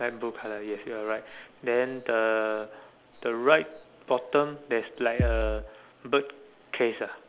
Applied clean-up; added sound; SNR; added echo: none; Bass drum; -2 dB; none.